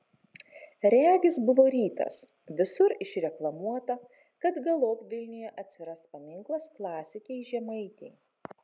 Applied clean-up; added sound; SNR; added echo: none; none; none; none.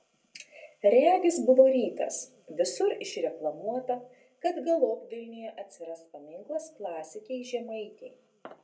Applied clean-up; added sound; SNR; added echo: none; none; none; reverberation time 0.2 s.